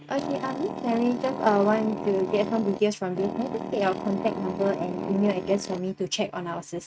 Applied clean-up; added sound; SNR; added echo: neural mask model RNNoise.